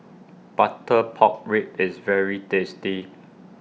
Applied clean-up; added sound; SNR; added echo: none; none; none; none.